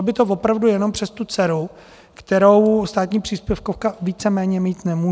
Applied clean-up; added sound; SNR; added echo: none; none; none; none.